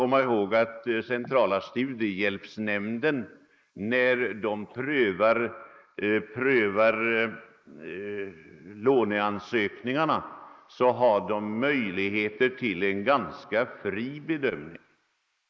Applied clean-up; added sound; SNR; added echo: neural mask model Resemble Enhance denoiser.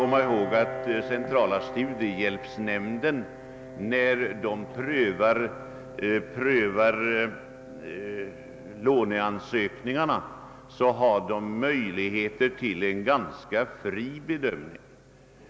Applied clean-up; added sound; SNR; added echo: none; Piano; 13 dB; none.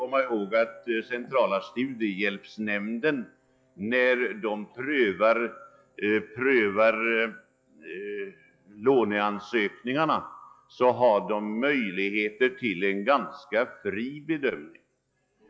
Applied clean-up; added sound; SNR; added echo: classical method log-MMSE.